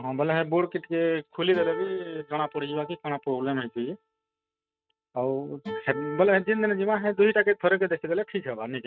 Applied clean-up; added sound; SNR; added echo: neural mask model RNNoise.